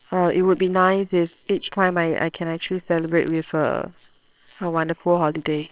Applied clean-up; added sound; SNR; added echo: neural separator model SepFormer WHAMR!.